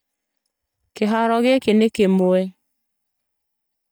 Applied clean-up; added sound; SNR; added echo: neural mask model DeepFilterNet 3.